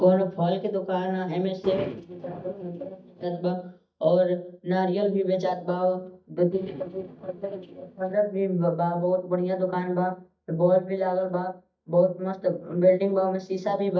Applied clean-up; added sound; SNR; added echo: neural mask model DeepFilterNet 3.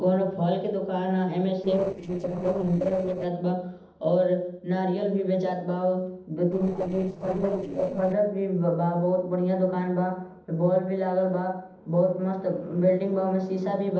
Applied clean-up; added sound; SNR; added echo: neural separator model SepFormer DNS4.